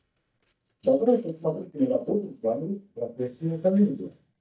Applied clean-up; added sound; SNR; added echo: neural mask model DeepFilterNet 3.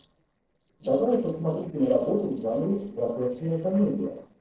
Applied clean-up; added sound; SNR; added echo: neural separator model SepFormer DNS4.